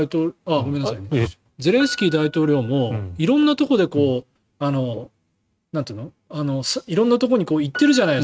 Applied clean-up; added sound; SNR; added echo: neural mask model RNNoise.